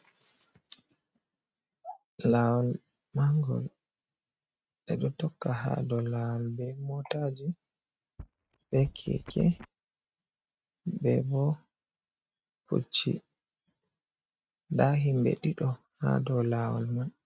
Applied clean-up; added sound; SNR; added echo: neural mask model RNNoise.